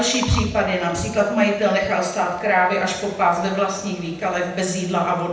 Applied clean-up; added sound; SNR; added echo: none; Gurgling; 19 dB; reverberation time 0.9 s.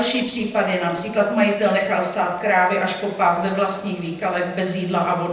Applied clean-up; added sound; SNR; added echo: neural separator model SepFormer DNS4.